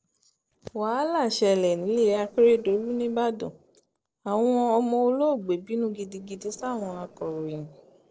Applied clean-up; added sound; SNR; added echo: neural separator model SepFormer DNS4.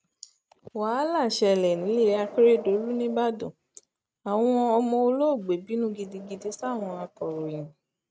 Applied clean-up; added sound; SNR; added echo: neural mask model RNNoise.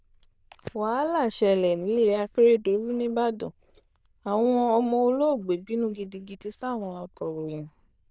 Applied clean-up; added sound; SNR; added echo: neural diffusion model UNIVERSE++.